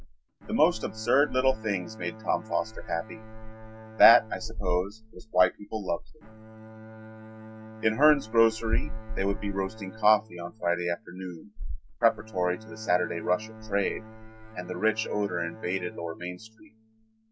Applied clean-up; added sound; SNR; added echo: none; Bowed string instrument; 18 dB; none.